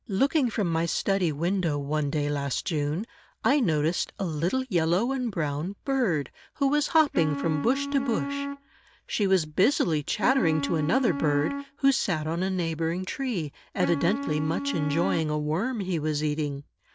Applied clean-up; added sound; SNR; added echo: none; Wind instrument, woodwind instrument; 7 dB; none.